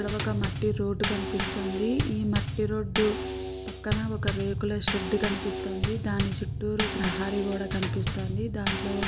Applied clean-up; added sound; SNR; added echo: none; Bass drum / Snare drum / Drum kit; 0 dB; none.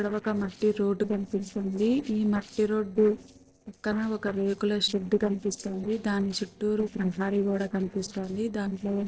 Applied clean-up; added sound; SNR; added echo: neural separator model SepFormer DNS4.